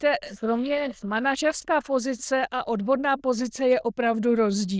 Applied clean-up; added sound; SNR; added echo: neural diffusion model UNIVERSE++.